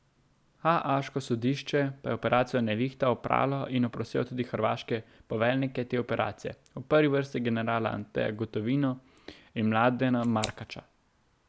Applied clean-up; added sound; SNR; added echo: none; Scissors; 13 dB; none.